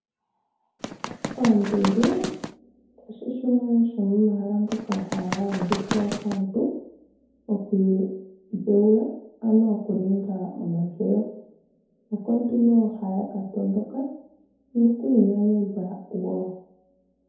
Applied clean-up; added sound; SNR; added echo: none; Run; 7 dB; reverberation time 2.1 s.